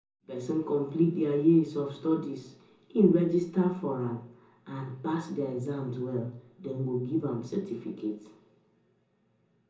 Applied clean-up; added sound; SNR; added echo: none; none; none; reverberation time 0.5 s.